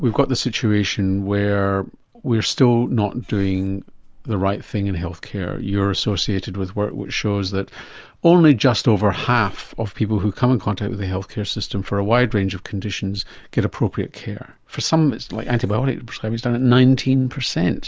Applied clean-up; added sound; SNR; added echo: none; Meow / Purr; 18 dB; none.